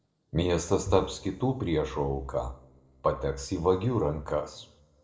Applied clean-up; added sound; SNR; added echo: neural separator model SepFormer DNS4.